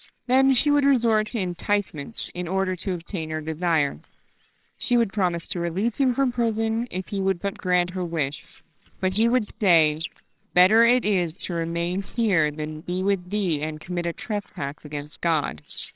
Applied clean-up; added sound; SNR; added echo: neural separator model SepFormer WHAMR!.